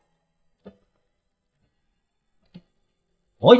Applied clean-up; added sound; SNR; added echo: neural mask model DeepFilterNet 3.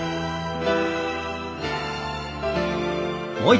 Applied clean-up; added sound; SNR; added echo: none; none; none; none.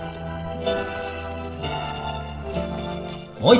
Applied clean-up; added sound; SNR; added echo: neural separator model SepFormer DNS4.